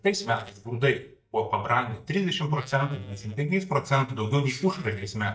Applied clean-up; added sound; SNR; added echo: neural mask model DeepFilterNet 3.